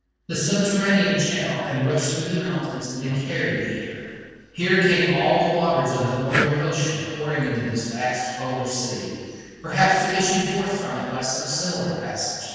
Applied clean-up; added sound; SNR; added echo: neural separator model SepFormer DNS4.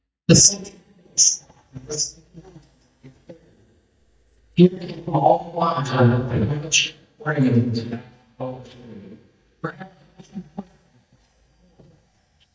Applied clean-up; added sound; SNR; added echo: neural mask model DeepFilterNet 3.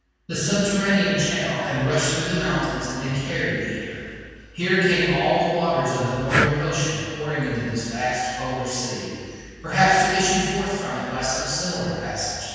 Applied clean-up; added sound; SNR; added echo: none; Breathing; 7 dB; reverberation time 2.1 s.